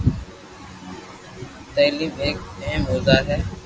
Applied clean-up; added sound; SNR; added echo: none; none; none; none.